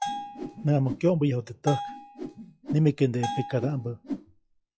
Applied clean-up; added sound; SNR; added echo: classical method log-MMSE.